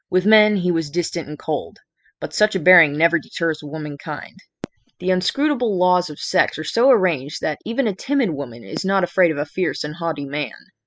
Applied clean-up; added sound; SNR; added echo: classical method spectral subtraction.